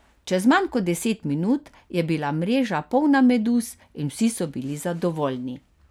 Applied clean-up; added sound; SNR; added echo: none; none; none; none.